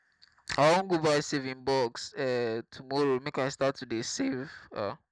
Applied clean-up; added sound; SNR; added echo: none; none; none; none.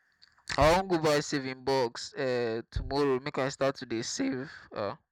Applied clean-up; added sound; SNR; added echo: none; Bass drum; 14 dB; none.